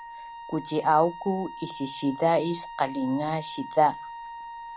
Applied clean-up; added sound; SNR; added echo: none; Wind instrument, woodwind instrument; 13 dB; none.